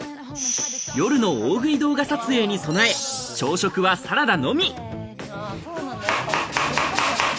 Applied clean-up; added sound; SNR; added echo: none; none; none; none.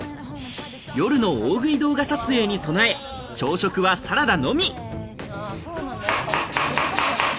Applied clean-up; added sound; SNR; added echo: none; Thunder / Rain; 19 dB; none.